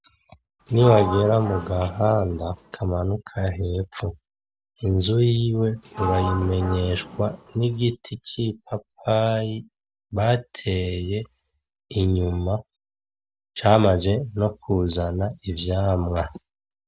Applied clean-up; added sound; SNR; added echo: none; Sliding door; 9 dB; none.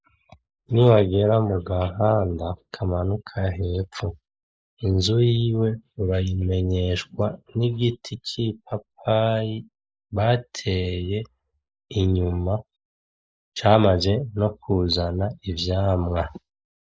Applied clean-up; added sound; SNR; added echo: neural mask model Resemble Enhance denoiser.